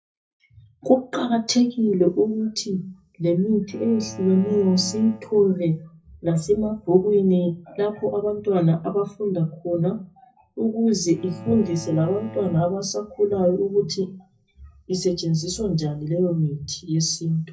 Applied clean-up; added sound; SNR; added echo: none; Bowed string instrument; 19 dB; reverberation time 0.4 s.